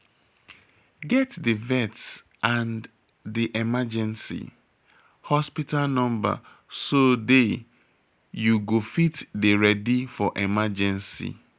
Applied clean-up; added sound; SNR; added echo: none; none; none; none.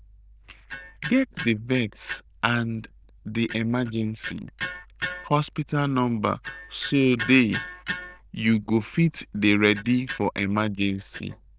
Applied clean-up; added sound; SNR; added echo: neural diffusion model UNIVERSE++.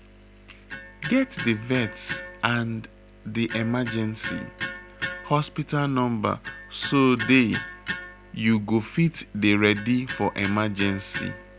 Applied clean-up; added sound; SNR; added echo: none; Electric guitar; 12 dB; none.